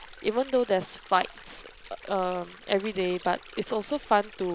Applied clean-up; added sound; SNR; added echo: none; Stream; 18 dB; none.